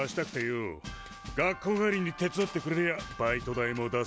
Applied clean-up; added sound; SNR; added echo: none; none; none; none.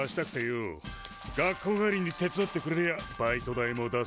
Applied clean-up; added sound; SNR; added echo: none; Cutlery, silverware + Camera; 19 dB; none.